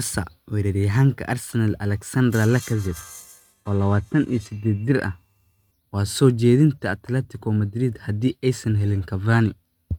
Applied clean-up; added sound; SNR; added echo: neural mask model RNNoise.